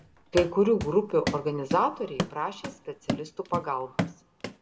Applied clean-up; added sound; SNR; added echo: none; Run; 7 dB; reverberation time 0.4 s.